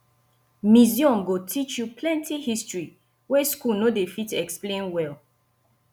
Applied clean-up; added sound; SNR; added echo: none; none; none; none.